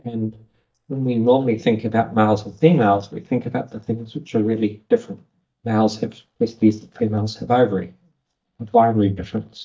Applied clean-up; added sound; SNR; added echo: neural mask model DeepFilterNet 3.